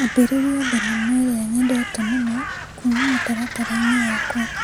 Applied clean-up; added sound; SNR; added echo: none; Crow; 6 dB; none.